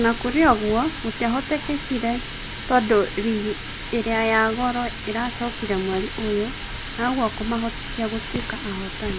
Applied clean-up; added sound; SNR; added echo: none; Water tap, faucet; 8 dB; none.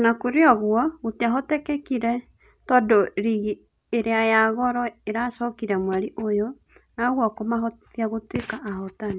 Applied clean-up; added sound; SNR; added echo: none; none; none; none.